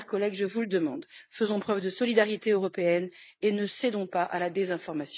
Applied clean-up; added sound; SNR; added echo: neural mask model Resemble Enhance denoiser.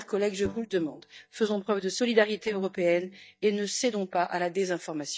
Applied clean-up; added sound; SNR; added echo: neural mask model DeepFilterNet 3.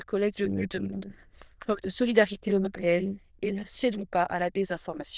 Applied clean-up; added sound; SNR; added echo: neural diffusion model UNIVERSE++.